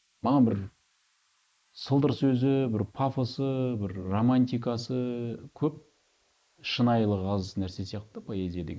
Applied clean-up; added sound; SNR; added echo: neural mask model Resemble Enhance denoiser.